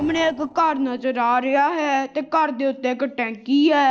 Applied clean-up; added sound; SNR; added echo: neural separator model SepFormer DNS4.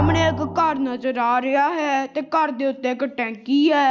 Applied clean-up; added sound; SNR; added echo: none; Drum; 10 dB; none.